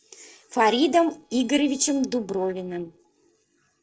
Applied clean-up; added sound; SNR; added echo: neural separator model SepFormer DNS4.